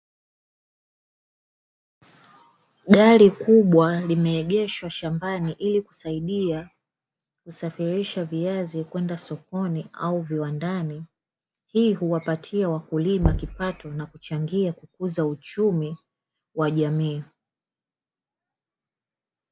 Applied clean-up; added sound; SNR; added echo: none; Knock; 6 dB; none.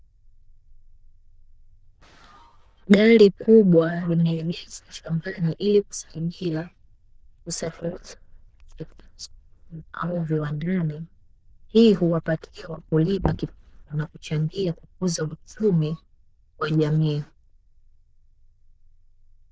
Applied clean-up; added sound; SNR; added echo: neural diffusion model UNIVERSE++.